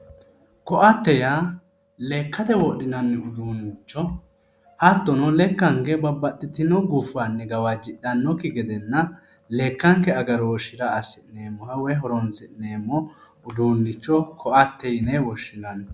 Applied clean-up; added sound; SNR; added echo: none; none; none; none.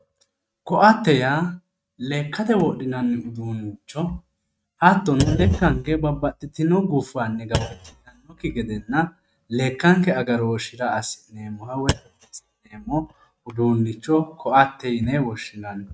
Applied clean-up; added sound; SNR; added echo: neural mask model RNNoise.